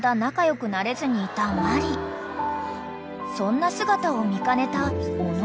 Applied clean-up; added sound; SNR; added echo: none; none; none; none.